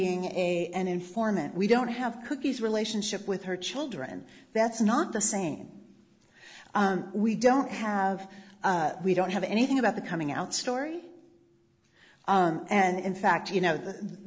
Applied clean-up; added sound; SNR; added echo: none; none; none; none.